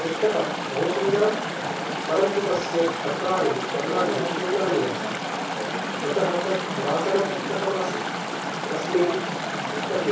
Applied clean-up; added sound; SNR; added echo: none; Chatter / Stream; 2 dB; reverberation time 0.6 s.